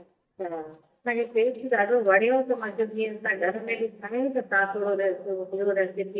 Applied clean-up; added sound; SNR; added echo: neural mask model DeepFilterNet 3.